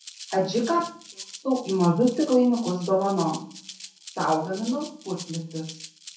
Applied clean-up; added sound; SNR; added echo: none; Rattle (instrument); 17 dB; reverberation time 0.5 s.